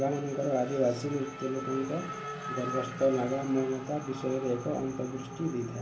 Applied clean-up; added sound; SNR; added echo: none; Race car, auto racing / Accelerating, revving, vroom; 10 dB; reverberation time 0.7 s.